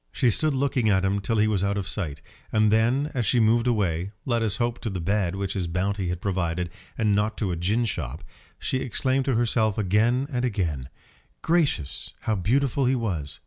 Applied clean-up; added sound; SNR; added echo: none; none; none; none.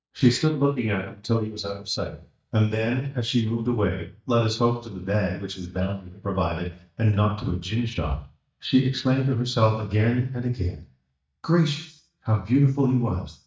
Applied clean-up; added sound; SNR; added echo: neural mask model DeepFilterNet 3.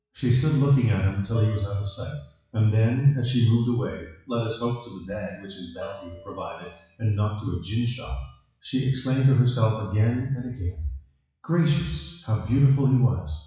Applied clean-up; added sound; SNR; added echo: classical method WPE with log-MMSE.